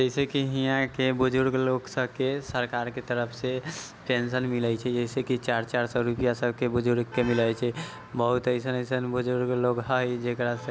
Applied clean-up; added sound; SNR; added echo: none; none; none; none.